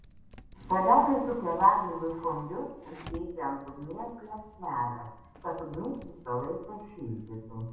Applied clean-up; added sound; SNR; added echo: none; Typing; 19 dB; reverberation time 0.8 s.